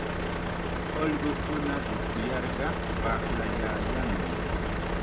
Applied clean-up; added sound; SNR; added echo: none; Truck; -5 dB; none.